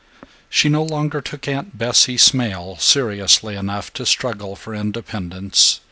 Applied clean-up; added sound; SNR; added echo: none; none; none; none.